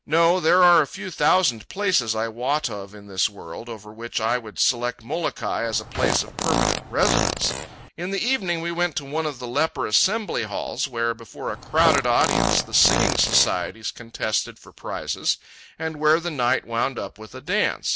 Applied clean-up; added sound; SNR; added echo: none; Fart; 1 dB; none.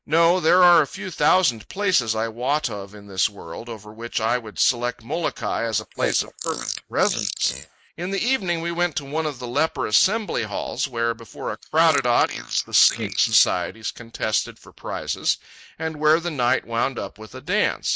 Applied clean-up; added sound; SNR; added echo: neural mask model Resemble Enhance denoiser.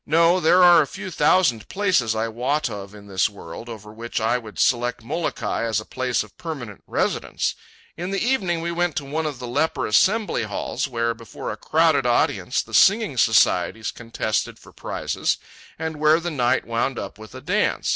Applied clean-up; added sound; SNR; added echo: none; none; none; none.